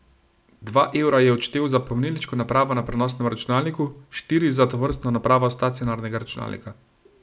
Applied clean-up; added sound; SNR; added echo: none; none; none; none.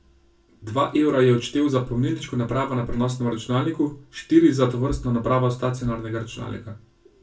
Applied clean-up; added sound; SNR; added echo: none; none; none; reverberation time 0.2 s.